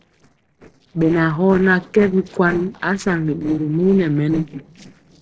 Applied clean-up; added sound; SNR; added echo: neural separator model SepFormer DNS4.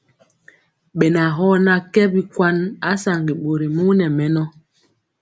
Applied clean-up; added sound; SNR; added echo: none; none; none; none.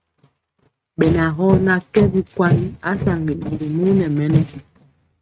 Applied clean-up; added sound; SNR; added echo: neural mask model RNNoise.